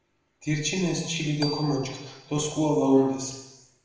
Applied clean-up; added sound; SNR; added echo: none; Marimba, xylophone; 13 dB; reverberation time 1.0 s.